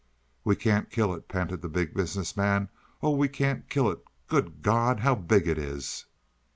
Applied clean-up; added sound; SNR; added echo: none; none; none; none.